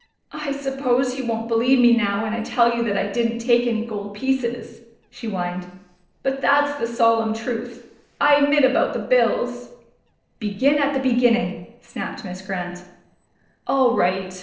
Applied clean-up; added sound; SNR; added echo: neural separator model SepFormer DNS4.